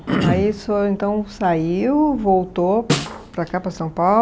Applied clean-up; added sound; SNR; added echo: none; Snare drum; 7 dB; none.